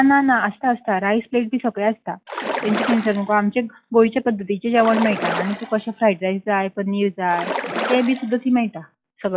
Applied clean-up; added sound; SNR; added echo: classical method log-MMSE.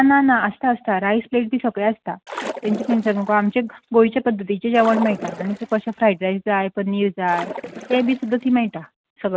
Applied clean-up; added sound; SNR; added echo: neural mask model RNNoise.